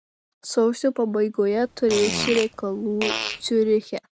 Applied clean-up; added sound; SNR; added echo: none; Fart; 7 dB; none.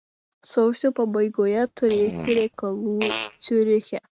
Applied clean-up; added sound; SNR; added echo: neural mask model RNNoise.